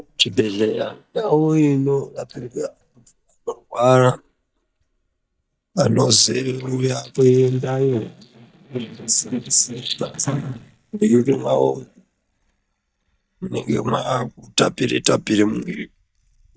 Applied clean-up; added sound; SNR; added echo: neural mask model DeepFilterNet 3.